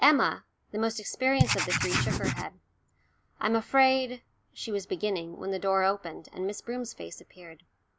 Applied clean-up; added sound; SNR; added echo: none; Writing; -3 dB; none.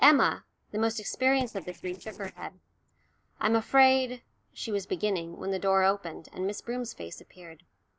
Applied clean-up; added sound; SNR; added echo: neural separator model SepFormer DNS4.